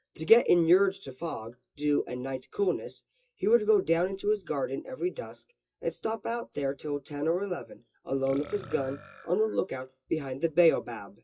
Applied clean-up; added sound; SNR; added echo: classical method WPE with log-MMSE.